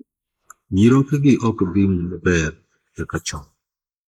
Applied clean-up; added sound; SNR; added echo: neural mask model Resemble Enhance denoiser.